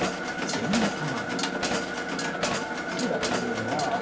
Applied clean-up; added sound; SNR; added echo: none; Mechanisms; -4 dB; reverberation time 0.8 s.